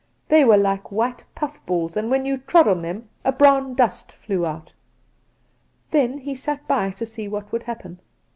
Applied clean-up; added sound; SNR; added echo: none; none; none; none.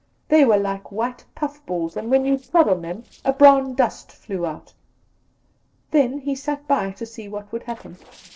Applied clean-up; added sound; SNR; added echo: neural separator model SepFormer DNS4.